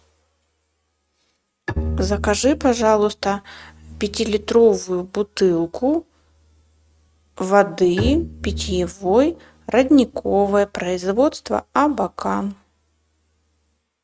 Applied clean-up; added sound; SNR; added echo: neural mask model RNNoise.